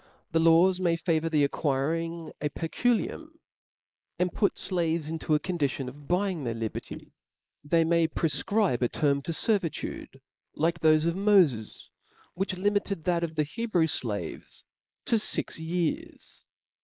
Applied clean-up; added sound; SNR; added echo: neural mask model Resemble Enhance denoiser.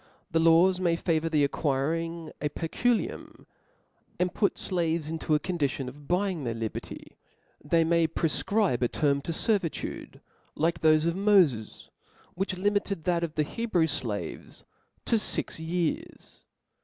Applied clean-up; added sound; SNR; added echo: none; none; none; none.